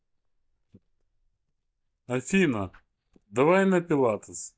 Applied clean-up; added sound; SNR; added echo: neural mask model DeepFilterNet 3.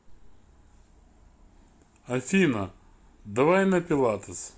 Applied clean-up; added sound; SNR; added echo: none; none; none; none.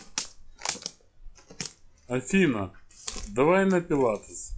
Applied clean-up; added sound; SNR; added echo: classical method log-MMSE.